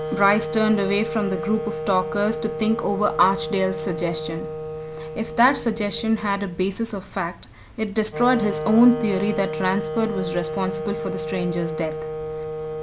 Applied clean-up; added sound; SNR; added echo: none; Wind instrument, woodwind instrument; 6 dB; none.